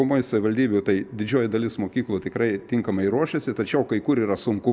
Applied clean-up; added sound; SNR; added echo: none; none; none; none.